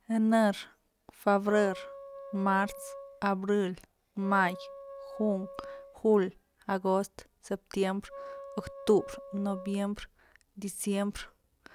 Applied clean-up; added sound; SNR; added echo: none; Wind instrument, woodwind instrument; 15 dB; none.